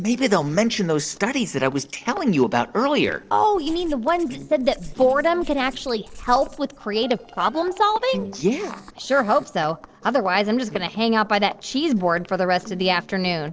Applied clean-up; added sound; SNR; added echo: neural separator model SepFormer DNS4.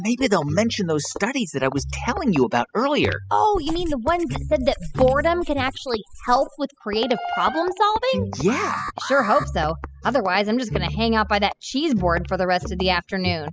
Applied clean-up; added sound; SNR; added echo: classical method spectral subtraction.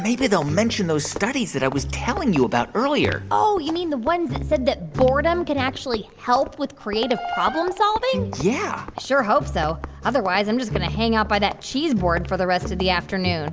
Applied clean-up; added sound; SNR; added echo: none; none; none; none.